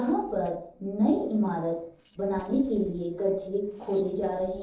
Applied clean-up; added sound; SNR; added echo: neural separator model SepFormer DNS4.